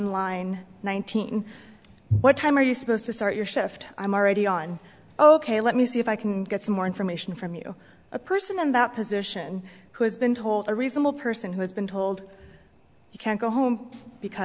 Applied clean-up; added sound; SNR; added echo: none; none; none; none.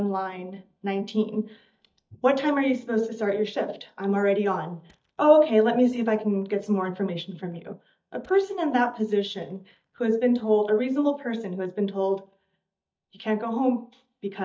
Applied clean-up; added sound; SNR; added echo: neural mask model DeepFilterNet 3.